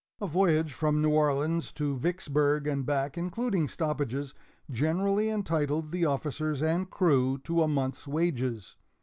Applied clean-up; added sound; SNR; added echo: none; none; none; none.